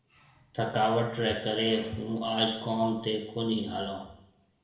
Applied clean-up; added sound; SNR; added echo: none; Walk, footsteps / Bird vocalization, bird call, bird song; 19 dB; reverberation time 0.7 s.